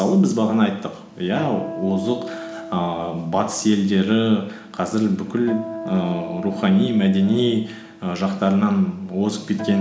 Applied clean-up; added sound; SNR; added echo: none; Acoustic guitar; 14 dB; none.